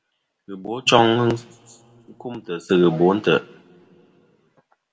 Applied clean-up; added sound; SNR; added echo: none; none; none; reverberation time 0.3 s.